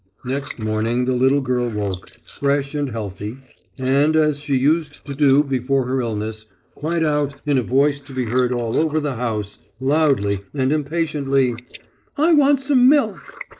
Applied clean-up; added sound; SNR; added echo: neural mask model Resemble Enhance denoiser.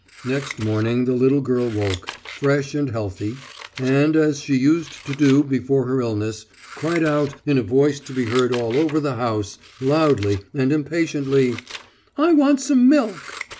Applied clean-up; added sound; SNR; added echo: none; Scissors; 19 dB; none.